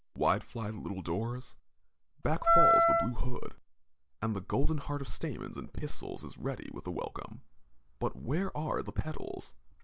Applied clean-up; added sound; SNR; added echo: none; Wind instrument, woodwind instrument; -5 dB; none.